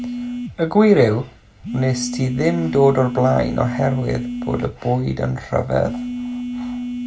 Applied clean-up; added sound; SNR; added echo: none; Telephone; 8 dB; reverberation time 0.2 s.